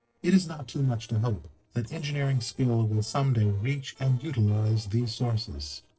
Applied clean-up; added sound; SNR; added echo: neural separator model SepFormer DNS4.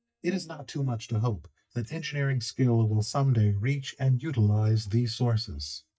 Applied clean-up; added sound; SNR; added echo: neural mask model DeepFilterNet 3.